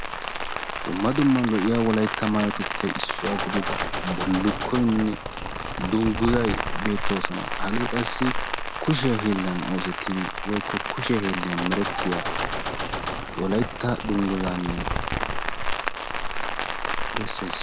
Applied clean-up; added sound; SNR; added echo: none; Rain + Gunshot, gunfire; 1 dB; none.